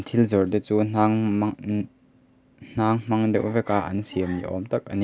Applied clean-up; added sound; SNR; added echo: none; none; none; none.